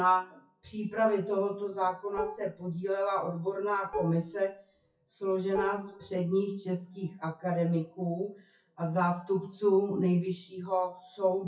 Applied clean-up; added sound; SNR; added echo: classical method WPE with log-MMSE.